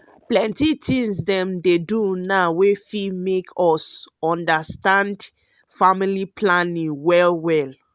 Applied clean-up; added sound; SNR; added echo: none; none; none; none.